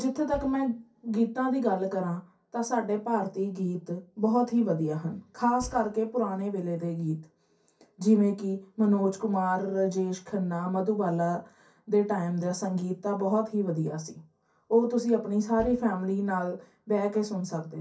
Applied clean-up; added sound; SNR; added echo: none; Bass drum; 19 dB; reverberation time 0.3 s.